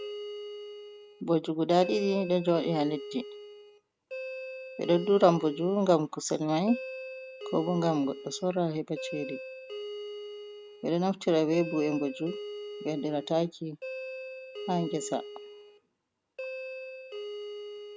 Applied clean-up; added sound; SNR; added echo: none; Doorbell; 11 dB; none.